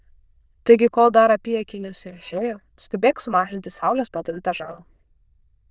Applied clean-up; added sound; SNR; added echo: neural diffusion model UNIVERSE++.